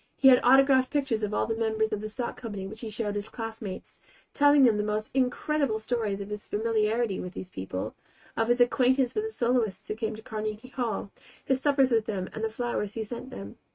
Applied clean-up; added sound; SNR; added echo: neural mask model RNNoise.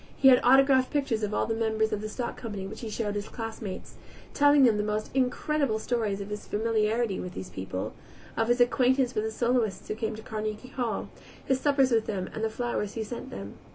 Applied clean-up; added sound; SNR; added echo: none; Subway, metro, underground; 17 dB; none.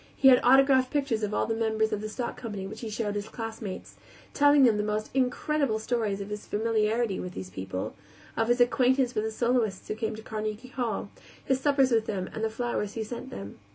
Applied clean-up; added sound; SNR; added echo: none; none; none; none.